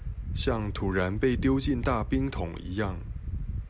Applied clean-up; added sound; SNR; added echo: none; none; none; none.